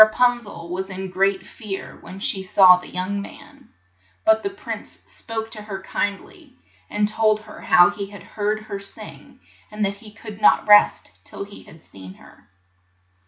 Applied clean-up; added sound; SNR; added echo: none; none; none; none.